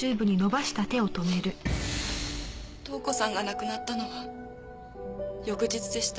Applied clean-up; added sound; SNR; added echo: none; none; none; none.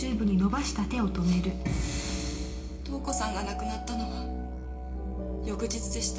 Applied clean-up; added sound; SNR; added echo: none; Musical instrument; 4 dB; reverberation time 0.4 s.